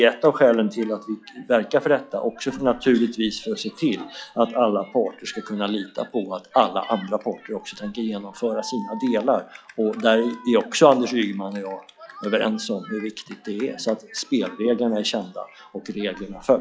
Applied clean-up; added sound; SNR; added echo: classical method log-MMSE.